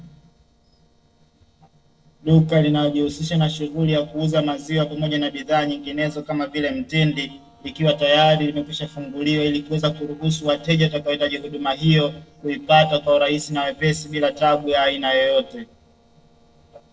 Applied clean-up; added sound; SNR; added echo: neural separator model SepFormer DNS4.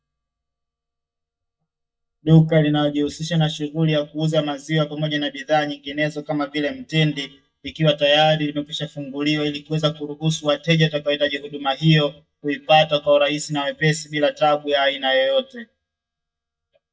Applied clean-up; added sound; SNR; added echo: neural mask model DeepFilterNet 3.